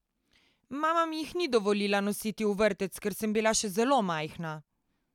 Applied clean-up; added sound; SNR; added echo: none; none; none; none.